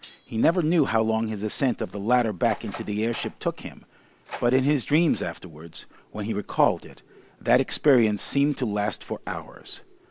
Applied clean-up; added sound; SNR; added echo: none; Door + Cutlery, silverware; 20 dB; none.